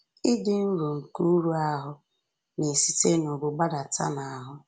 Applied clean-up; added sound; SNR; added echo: none; none; none; none.